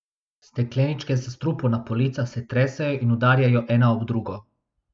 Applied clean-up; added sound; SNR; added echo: none; none; none; none.